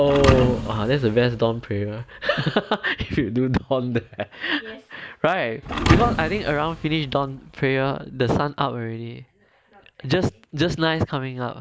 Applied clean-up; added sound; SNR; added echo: none; Thump, thud; 3 dB; none.